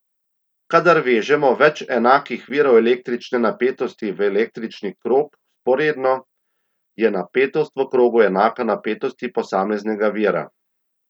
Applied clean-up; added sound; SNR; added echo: none; none; none; none.